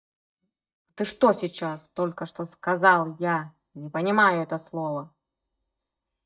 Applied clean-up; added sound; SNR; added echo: neural mask model DeepFilterNet 3.